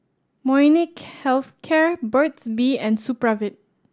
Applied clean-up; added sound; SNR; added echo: none; none; none; none.